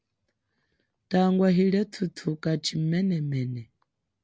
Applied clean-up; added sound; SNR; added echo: none; none; none; none.